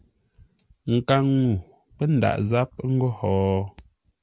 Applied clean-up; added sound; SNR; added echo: none; none; none; none.